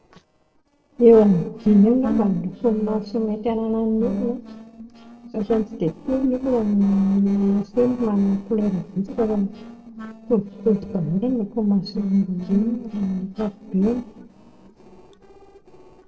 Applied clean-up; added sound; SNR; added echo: neural separator model SepFormer DNS4.